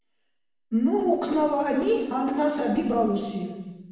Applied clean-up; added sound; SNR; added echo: none; none; none; reverberation time 1.0 s.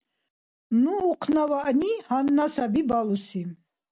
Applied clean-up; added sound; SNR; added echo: none; none; none; none.